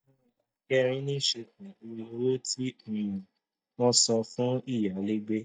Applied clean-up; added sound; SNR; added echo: neural mask model DeepFilterNet 3.